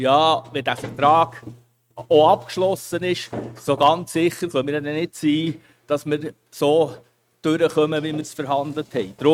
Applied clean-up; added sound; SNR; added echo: neural mask model RNNoise.